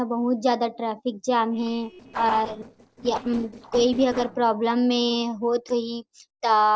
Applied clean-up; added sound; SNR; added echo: neural separator model SepFormer DNS4.